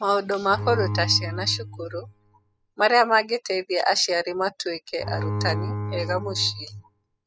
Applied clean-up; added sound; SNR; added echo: classical method spectral subtraction.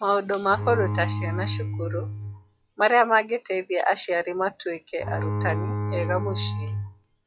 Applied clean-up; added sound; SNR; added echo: classical method log-MMSE.